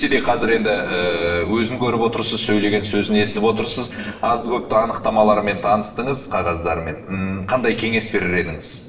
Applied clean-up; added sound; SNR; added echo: neural separator model SepFormer DNS4.